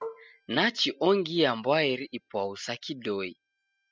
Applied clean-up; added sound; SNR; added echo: classical method spectral subtraction.